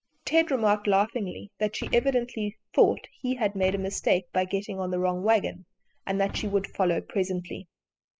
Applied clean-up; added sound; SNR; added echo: classical method spectral subtraction.